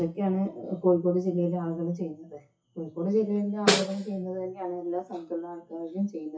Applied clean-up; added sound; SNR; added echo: classical method WPE with log-MMSE.